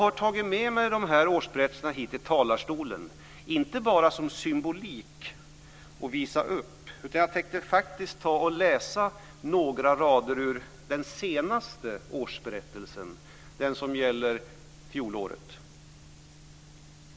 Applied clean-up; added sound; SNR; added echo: none; none; none; none.